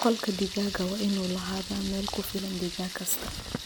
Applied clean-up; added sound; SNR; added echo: none; Thunder; 8 dB; none.